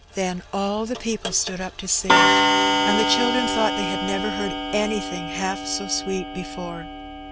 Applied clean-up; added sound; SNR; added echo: none; Clock; -3 dB; none.